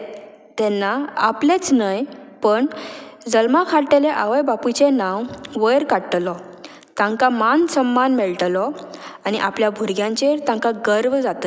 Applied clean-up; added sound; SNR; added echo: none; none; none; none.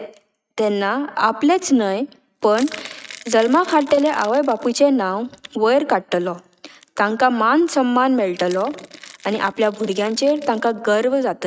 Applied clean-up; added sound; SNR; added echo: neural mask model RNNoise.